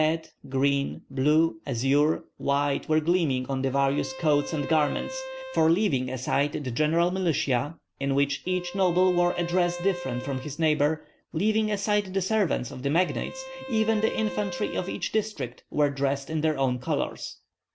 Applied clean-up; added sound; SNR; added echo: none; Bowed string instrument; 13 dB; none.